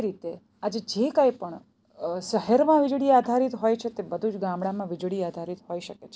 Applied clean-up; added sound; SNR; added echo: none; none; none; none.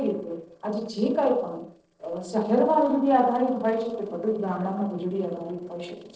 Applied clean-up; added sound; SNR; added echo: neural separator model SepFormer DNS4.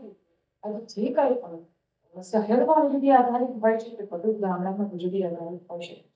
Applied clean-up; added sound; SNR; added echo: neural mask model DeepFilterNet 3.